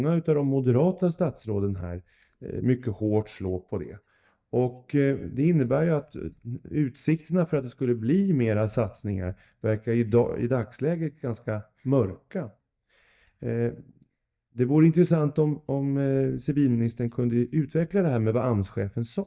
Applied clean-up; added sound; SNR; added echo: neural mask model DeepFilterNet 3.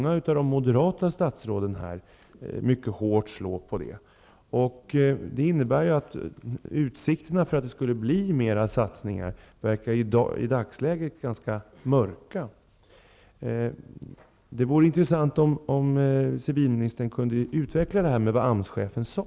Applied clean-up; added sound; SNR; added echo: none; none; none; none.